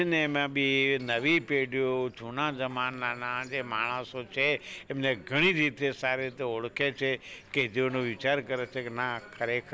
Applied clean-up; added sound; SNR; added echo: none; none; none; none.